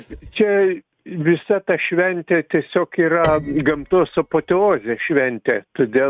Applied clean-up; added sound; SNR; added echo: neural mask model RNNoise.